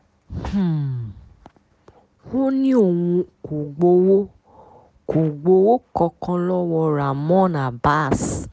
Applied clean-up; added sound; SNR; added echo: none; none; none; none.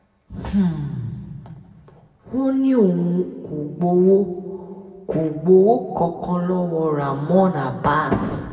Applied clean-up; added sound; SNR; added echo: none; none; none; reverberation time 1.8 s.